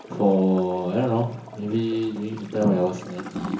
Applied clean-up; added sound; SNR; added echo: none; Toilet flush / Gurgling; 16 dB; reverberation time 0.7 s.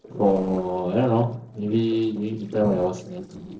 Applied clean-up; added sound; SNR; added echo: neural separator model SepFormer DNS4.